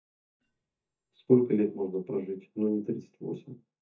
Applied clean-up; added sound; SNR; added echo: neural mask model DeepFilterNet 3.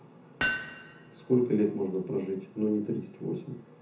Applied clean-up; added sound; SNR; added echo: none; Hammer; 5 dB; reverberation time 0.6 s.